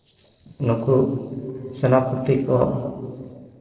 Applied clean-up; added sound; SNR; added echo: neural separator model SepFormer DNS4.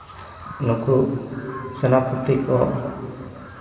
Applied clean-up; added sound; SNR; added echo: none; Bird vocalization, bird call, bird song; 17 dB; reverberation time 2.5 s.